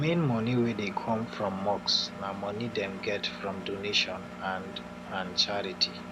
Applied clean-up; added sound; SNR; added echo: none; Engine; 11 dB; none.